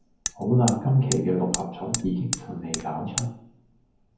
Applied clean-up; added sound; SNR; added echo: none; Hammer; 8 dB; reverberation time 0.9 s.